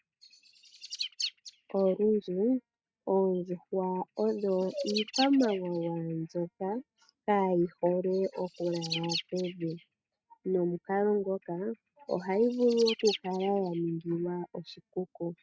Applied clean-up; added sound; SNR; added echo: neural mask model RNNoise.